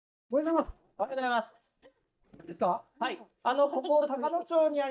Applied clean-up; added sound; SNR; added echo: neural mask model DeepFilterNet 3.